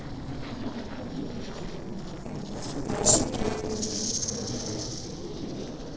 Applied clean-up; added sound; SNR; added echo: neural separator model SepFormer DNS4.